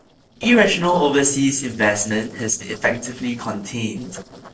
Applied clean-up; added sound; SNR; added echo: neural separator model SepFormer DNS4.